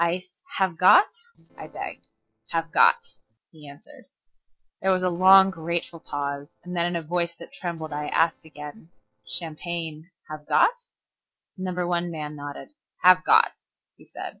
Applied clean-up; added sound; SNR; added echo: neural separator model SepFormer DNS4.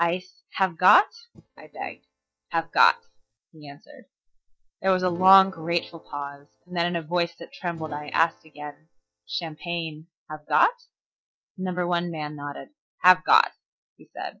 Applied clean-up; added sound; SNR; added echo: neural mask model DeepFilterNet 3.